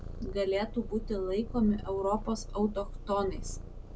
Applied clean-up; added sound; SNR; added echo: none; Purr; 8 dB; none.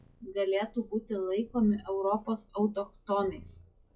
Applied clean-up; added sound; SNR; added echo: classical method log-MMSE.